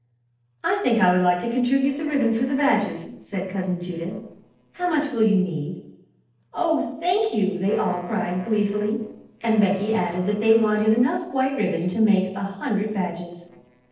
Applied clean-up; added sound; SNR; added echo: neural separator model SepFormer DNS4.